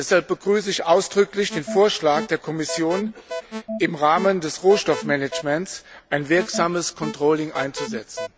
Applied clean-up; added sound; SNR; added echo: none; Alarm; 11 dB; none.